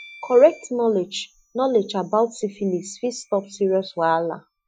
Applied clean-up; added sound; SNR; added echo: classical method Wiener filter.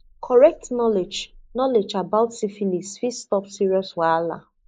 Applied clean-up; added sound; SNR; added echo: neural mask model Resemble Enhance denoiser.